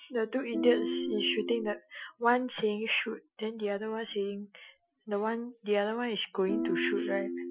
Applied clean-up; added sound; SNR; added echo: classical method Wiener filter.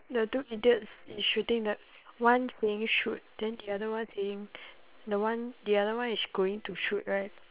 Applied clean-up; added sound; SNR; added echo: neural separator model SepFormer WHAM!.